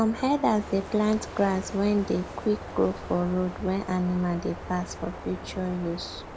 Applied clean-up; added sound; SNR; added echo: none; Wind + Vehicle horn, car horn, honking; 12 dB; none.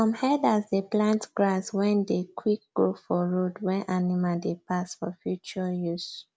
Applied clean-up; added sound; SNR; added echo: none; none; none; none.